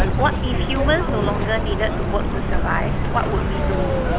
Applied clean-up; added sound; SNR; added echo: none; Car; -5 dB; none.